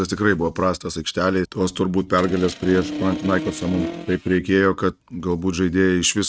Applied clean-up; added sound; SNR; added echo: neural mask model RNNoise.